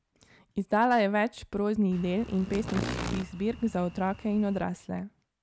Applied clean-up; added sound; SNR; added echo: none; Insect; 9 dB; none.